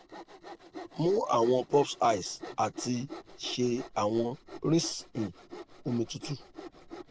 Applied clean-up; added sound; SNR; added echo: none; Sawing; 15 dB; none.